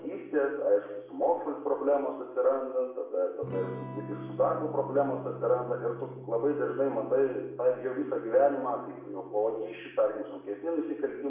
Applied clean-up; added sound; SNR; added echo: none; Electric guitar / Strum; 17 dB; reverberation time 0.6 s.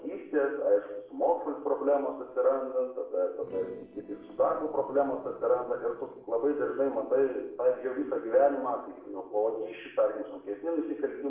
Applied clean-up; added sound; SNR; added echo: neural separator model SepFormer DNS4.